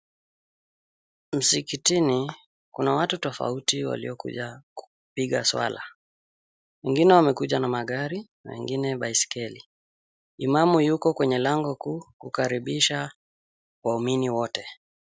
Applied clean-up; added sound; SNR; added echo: none; none; none; none.